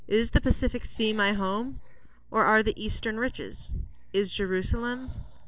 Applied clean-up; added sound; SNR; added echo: neural separator model SepFormer DNS4.